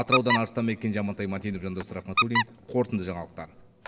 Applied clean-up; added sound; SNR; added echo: none; Squeak; 0 dB; reverberation time 1.6 s.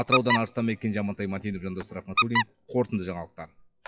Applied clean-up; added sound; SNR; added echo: classical method WPE with log-MMSE.